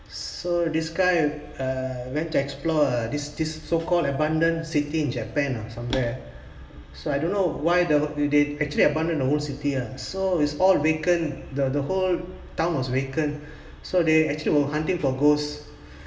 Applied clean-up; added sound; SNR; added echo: none; none; none; reverberation time 1.5 s.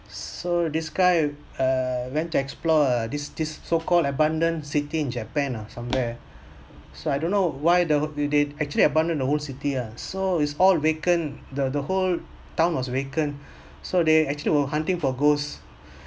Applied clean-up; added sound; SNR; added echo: none; none; none; none.